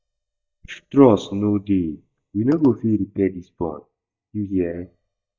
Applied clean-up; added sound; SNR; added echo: neural mask model DeepFilterNet 3.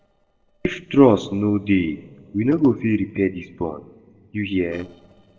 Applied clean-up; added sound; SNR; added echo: neural separator model SepFormer DNS4.